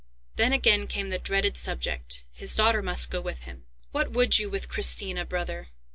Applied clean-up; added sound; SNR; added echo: none; none; none; none.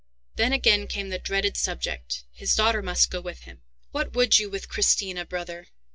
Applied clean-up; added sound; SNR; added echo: neural mask model DeepFilterNet 3.